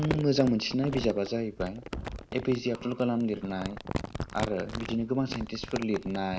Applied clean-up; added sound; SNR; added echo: none; Crumpling, crinkling; 9 dB; none.